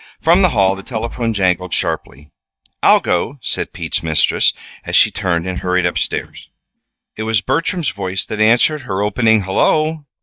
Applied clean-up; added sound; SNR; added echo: neural mask model DeepFilterNet 3.